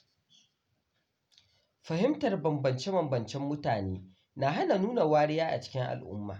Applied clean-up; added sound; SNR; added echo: none; none; none; none.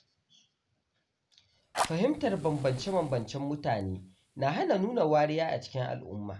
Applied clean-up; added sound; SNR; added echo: none; Fire; 11 dB; none.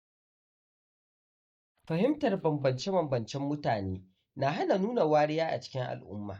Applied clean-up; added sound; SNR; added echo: neural mask model DeepFilterNet 3.